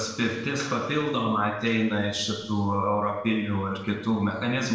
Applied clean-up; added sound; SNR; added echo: none; none; none; reverberation time 1.0 s.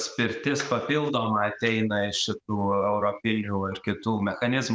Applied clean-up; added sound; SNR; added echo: none; none; none; none.